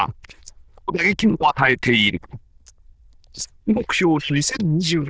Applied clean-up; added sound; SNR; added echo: neural diffusion model UNIVERSE++.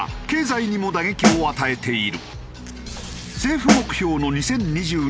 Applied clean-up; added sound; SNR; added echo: none; Snare drum; 0 dB; none.